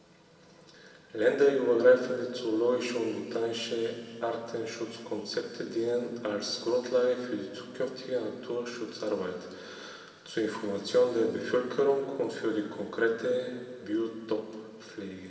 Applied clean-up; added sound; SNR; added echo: none; none; none; reverberation time 2.4 s.